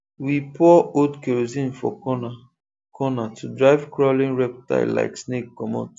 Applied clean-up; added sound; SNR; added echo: none; none; none; none.